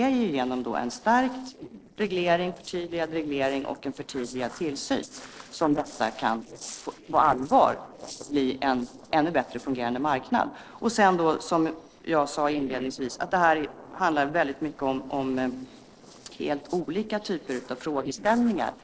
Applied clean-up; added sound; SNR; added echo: neural separator model SepFormer DNS4.